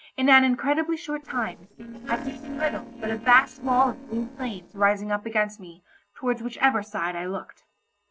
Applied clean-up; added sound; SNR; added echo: neural separator model SepFormer DNS4.